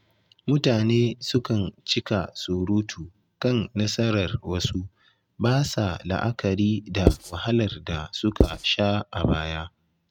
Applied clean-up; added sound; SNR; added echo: neural mask model RNNoise.